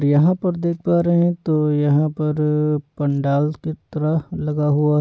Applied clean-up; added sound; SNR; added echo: none; none; none; none.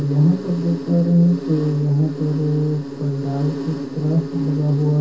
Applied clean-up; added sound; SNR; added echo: none; Insect; 9 dB; reverberation time 0.3 s.